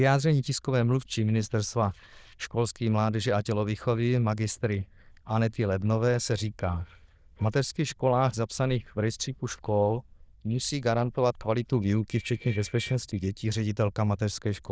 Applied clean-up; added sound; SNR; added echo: neural diffusion model UNIVERSE++.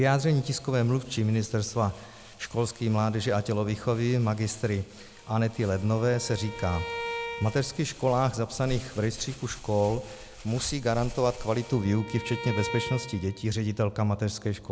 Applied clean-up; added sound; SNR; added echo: none; Bowed string instrument + Crumpling, crinkling; 14 dB; none.